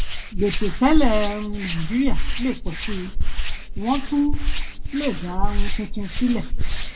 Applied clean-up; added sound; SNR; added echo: none; Hands; -5 dB; reverberation time 1.5 s.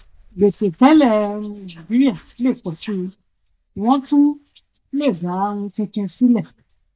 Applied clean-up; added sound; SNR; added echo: neural mask model DeepFilterNet 3.